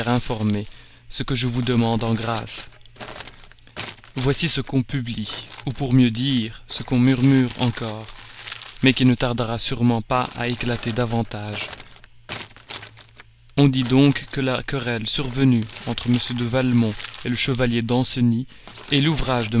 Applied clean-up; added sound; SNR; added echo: none; Crumpling, crinkling; 17 dB; none.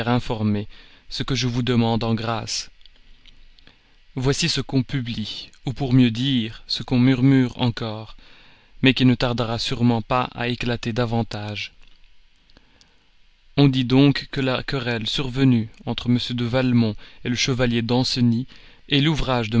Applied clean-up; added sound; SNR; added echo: none; none; none; none.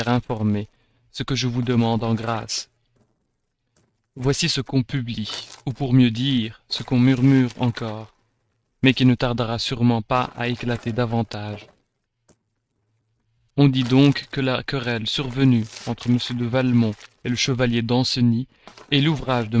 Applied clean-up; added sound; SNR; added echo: neural mask model RNNoise.